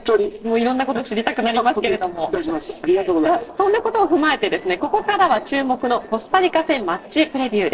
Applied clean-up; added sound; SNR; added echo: neural separator model SepFormer DNS4.